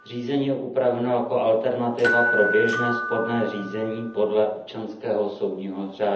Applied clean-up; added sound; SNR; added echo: none; Door / Bell; 6 dB; reverberation time 0.7 s.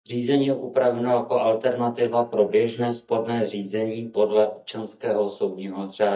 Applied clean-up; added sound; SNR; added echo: neural mask model DeepFilterNet 3.